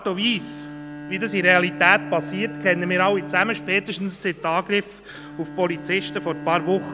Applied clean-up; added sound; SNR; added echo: none; Bowed string instrument; 12 dB; none.